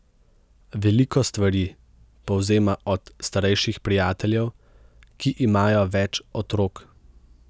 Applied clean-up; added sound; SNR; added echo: none; none; none; none.